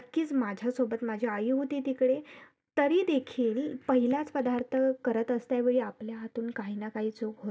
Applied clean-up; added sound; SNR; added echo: none; none; none; none.